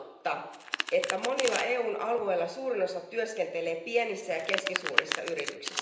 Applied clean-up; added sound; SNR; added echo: none; Domestic sounds, home sounds; 5 dB; reverberation time 0.9 s.